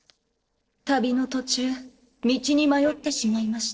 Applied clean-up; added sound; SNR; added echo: neural separator model SepFormer DNS4.